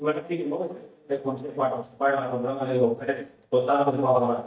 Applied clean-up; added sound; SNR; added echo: neural mask model DeepFilterNet 3.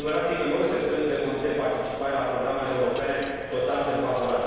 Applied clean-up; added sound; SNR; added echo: none; Coin (dropping); 18 dB; reverberation time 1.9 s.